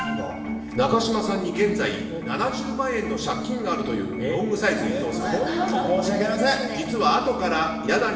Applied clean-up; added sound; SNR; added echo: none; none; none; reverberation time 1.1 s.